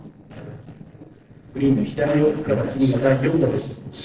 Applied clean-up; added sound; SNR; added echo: neural separator model SepFormer DNS4.